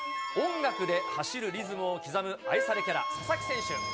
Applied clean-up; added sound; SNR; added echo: none; Wind instrument, woodwind instrument; 4 dB; none.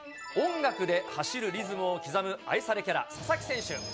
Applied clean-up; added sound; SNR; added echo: none; none; none; none.